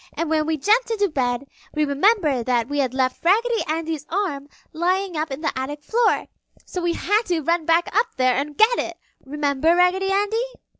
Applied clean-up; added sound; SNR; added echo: none; none; none; none.